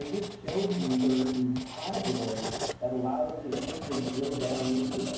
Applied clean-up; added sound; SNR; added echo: none; Writing; 7 dB; reverberation time 0.9 s.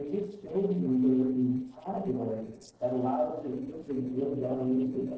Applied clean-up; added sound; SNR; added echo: neural separator model SepFormer DNS4.